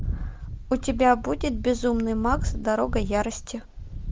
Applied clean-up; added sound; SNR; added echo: none; Wind; 5 dB; none.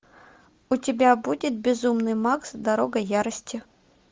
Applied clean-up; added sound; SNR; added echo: none; none; none; none.